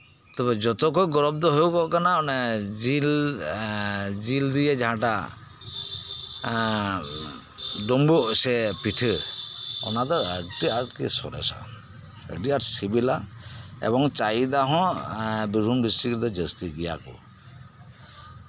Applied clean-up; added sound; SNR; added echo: none; none; none; none.